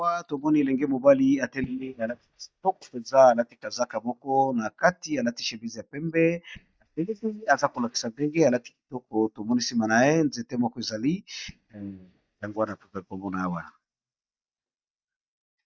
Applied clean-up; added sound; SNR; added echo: neural mask model DeepFilterNet 3.